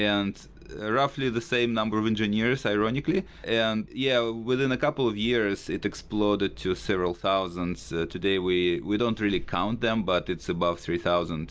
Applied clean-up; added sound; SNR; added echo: none; none; none; none.